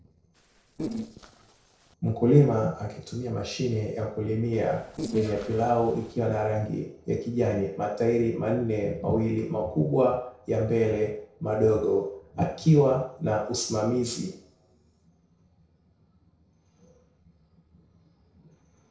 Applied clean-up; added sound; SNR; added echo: neural separator model SepFormer DNS4.